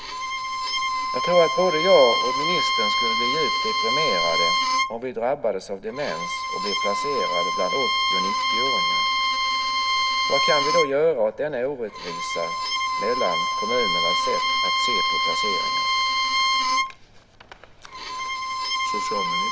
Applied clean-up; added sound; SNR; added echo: none; Bowed string instrument; -3 dB; none.